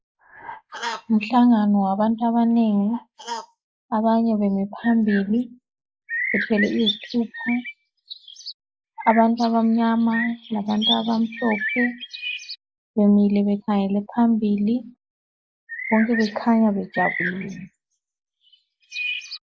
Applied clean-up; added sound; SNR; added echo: neural mask model Resemble Enhance denoiser.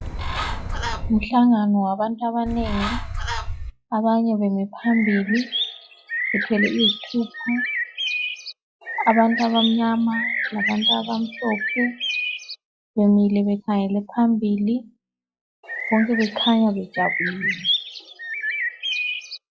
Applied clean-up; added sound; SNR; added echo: classical method log-MMSE.